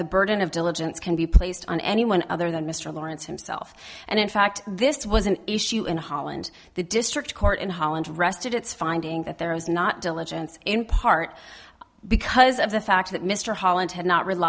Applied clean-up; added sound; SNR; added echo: none; none; none; none.